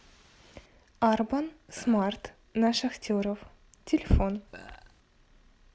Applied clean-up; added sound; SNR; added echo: none; Burping, eructation; 19 dB; none.